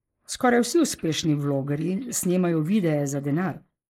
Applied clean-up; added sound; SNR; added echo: neural mask model Resemble Enhance denoiser.